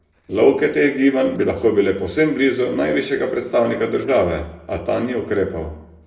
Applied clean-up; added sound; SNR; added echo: neural separator model SepFormer DNS4.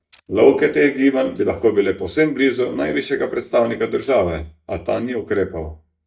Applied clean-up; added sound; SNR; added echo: neural mask model DeepFilterNet 3.